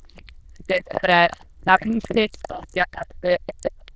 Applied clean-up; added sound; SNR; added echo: neural diffusion model UNIVERSE++.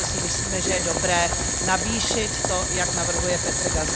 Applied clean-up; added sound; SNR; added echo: none; Boiling; -3 dB; none.